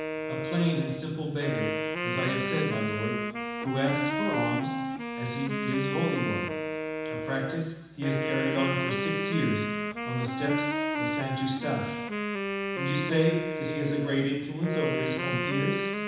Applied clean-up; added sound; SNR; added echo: none; Wind instrument, woodwind instrument; 1 dB; reverberation time 1.1 s.